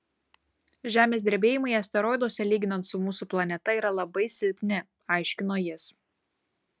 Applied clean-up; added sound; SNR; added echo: none; none; none; none.